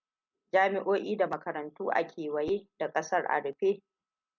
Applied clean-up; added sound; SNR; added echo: none; none; none; none.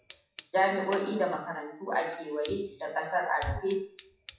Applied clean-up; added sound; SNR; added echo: classical method WPE with log-MMSE.